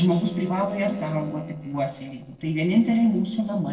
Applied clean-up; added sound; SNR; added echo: neural separator model SepFormer DNS4.